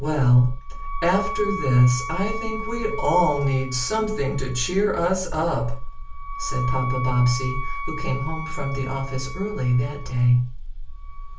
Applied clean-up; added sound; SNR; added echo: none; Wind instrument, woodwind instrument; 12 dB; reverberation time 0.3 s.